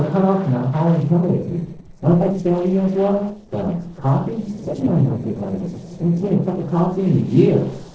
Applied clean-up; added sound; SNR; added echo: neural separator model SepFormer DNS4.